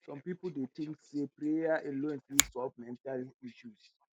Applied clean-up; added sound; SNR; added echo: none; Finger snapping; -1 dB; none.